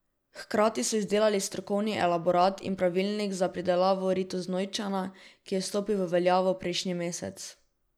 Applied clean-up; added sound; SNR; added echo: none; none; none; none.